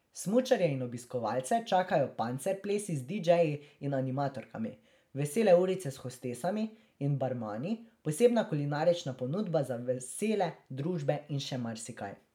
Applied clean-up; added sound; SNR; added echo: none; none; none; none.